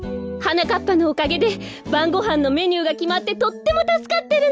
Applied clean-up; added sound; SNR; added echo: none; none; none; none.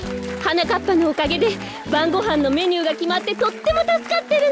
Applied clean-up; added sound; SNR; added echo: none; Applause; 17 dB; none.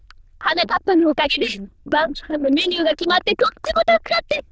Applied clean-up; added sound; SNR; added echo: neural diffusion model UNIVERSE++.